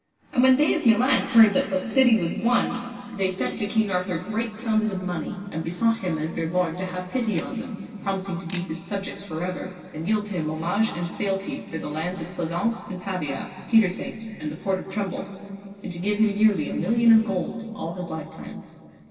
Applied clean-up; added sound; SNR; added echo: neural separator model SepFormer DNS4.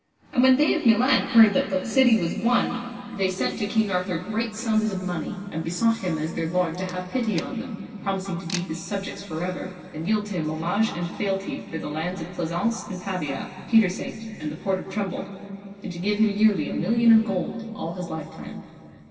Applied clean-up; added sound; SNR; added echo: none; Camera; 19 dB; reverberation time 2.6 s.